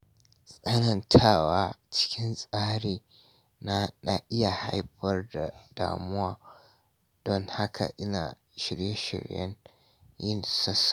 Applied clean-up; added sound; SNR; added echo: none; none; none; none.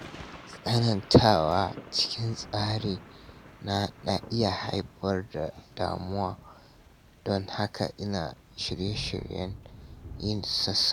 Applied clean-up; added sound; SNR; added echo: none; Thunder / Rain; 17 dB; none.